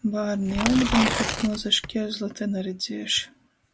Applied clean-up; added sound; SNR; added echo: none; Tearing; 3 dB; none.